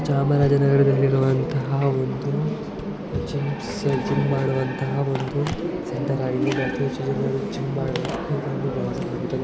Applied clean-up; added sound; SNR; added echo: none; Telephone + Chewing, mastication; 18 dB; none.